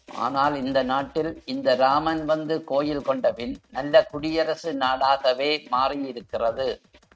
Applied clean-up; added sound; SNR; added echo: neural mask model RNNoise.